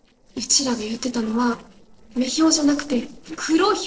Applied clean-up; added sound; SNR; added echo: neural separator model SepFormer DNS4.